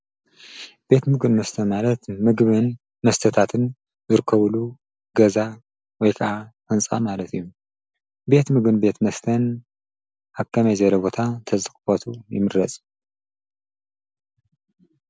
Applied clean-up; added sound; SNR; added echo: none; none; none; none.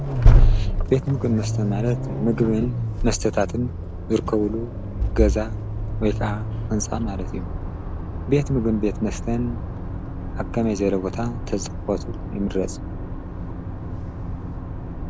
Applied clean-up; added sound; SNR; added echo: none; Accelerating, revving, vroom; -2 dB; none.